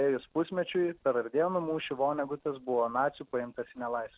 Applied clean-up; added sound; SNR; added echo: none; none; none; none.